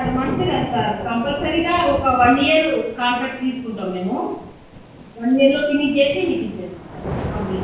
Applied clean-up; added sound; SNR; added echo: none; Thunder / Rain; 10 dB; reverberation time 0.6 s.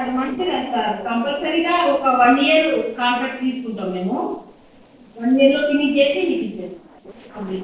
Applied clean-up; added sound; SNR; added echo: neural separator model SepFormer DNS4.